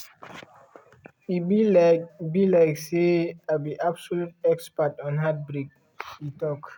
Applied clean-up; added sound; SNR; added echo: none; none; none; none.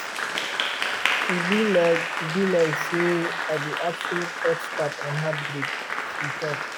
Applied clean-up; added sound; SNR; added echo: none; Applause; 1 dB; none.